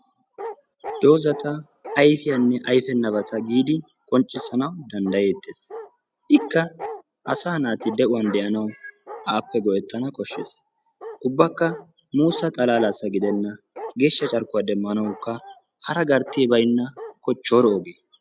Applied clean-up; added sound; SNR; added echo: none; Bark; 16 dB; none.